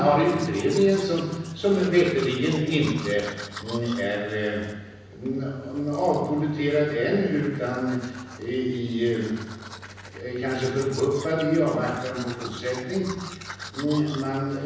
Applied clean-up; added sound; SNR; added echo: none; Domestic sounds, home sounds; 17 dB; reverberation time 1.1 s.